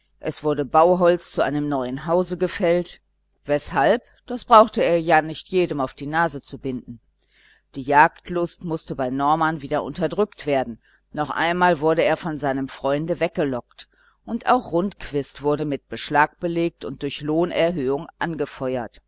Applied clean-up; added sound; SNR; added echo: none; none; none; none.